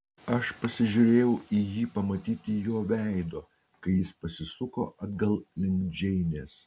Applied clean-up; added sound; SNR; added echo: none; none; none; none.